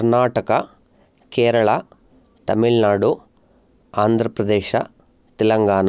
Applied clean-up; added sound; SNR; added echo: none; none; none; none.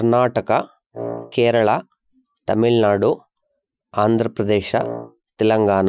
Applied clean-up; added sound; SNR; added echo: classical method Wiener filter.